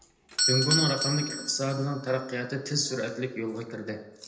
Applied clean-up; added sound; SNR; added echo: none; Doorbell; 3 dB; reverberation time 0.8 s.